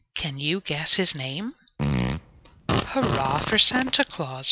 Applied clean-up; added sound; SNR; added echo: none; Fart; 2 dB; none.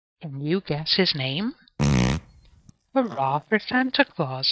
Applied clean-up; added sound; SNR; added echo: neural mask model DeepFilterNet 3.